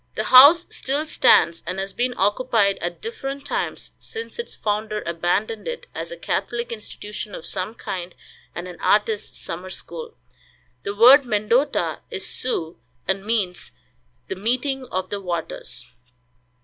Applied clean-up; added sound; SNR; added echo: none; none; none; none.